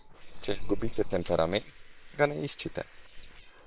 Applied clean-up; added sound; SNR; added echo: neural separator model SepFormer WHAM!.